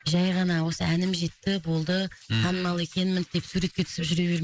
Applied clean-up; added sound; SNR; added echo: neural mask model Resemble Enhance denoiser.